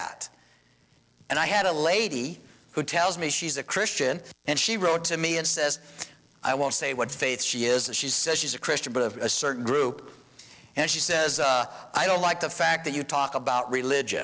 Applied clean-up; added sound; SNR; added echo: neural separator model SepFormer DNS4.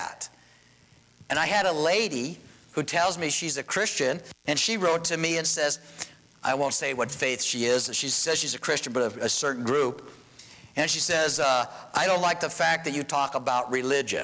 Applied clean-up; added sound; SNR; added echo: none; Coin (dropping); 18 dB; none.